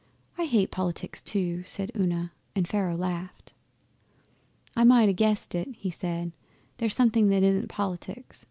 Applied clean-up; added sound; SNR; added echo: none; none; none; none.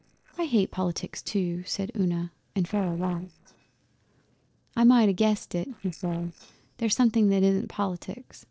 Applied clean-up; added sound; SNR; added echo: neural separator model SepFormer DNS4.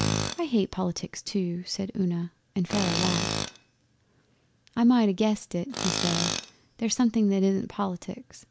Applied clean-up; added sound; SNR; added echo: none; Tools; 7 dB; none.